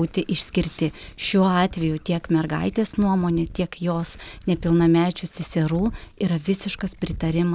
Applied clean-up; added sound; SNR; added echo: none; Glass; 18 dB; none.